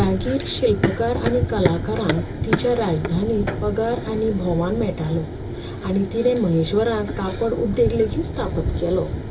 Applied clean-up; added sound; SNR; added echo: none; Run; 4 dB; reverberation time 0.2 s.